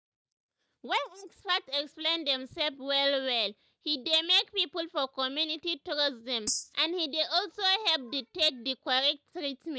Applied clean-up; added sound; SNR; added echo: neural mask model DeepFilterNet 3.